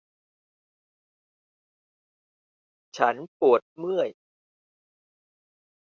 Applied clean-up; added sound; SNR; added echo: none; none; none; none.